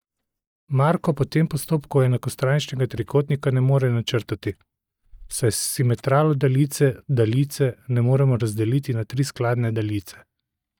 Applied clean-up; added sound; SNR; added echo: neural mask model DeepFilterNet 3.